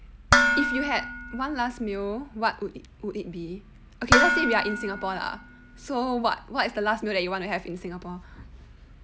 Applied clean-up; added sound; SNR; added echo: none; Dishes, pots, and pans; -3 dB; none.